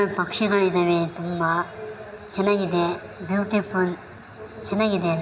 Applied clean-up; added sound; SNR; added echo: none; none; none; none.